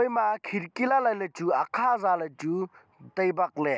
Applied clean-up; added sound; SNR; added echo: none; none; none; none.